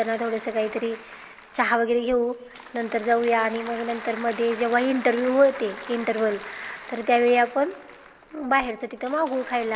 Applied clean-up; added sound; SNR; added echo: none; Applause / Crowd; 16 dB; none.